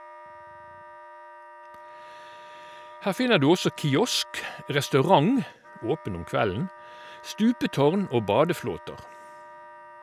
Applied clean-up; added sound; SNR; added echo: none; Wind instrument, woodwind instrument; 19 dB; none.